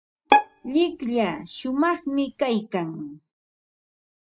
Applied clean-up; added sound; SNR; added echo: neural mask model RNNoise.